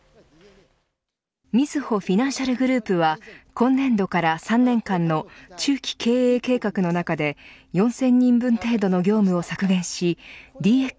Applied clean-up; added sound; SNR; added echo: none; none; none; none.